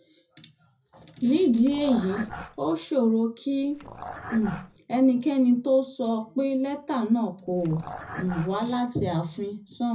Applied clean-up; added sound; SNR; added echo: none; Dog; 13 dB; reverberation time 0.4 s.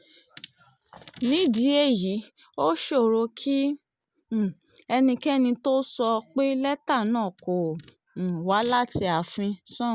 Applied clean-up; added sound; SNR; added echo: none; none; none; none.